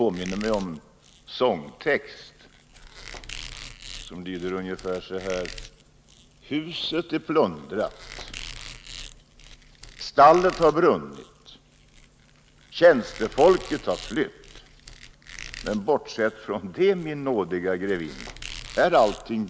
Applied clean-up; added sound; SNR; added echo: none; Squeak; 17 dB; none.